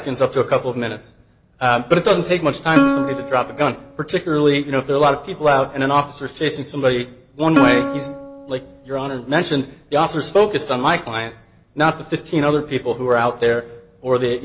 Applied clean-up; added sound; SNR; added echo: none; Plucked string instrument; 4 dB; none.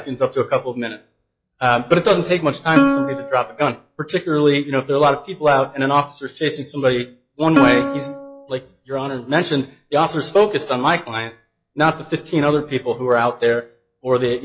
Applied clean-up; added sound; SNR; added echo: classical method log-MMSE.